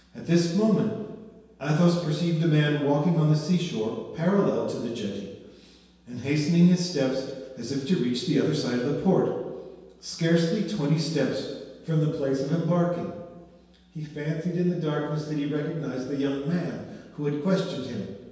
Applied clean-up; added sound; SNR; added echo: none; none; none; reverberation time 1.2 s.